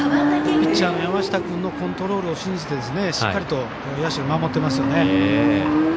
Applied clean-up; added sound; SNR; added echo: none; Motorcycle; 0 dB; none.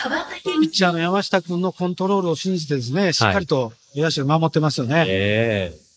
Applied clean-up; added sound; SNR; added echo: neural mask model Resemble Enhance denoiser.